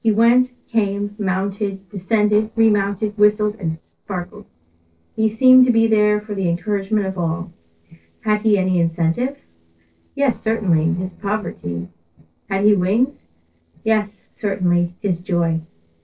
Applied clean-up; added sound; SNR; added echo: neural separator model SepFormer DNS4.